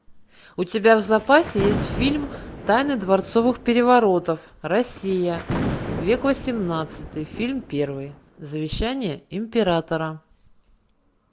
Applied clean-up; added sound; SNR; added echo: none; Thunder; 9 dB; none.